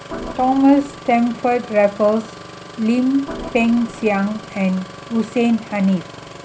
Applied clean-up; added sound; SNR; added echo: none; Organ + Engine starting; 15 dB; none.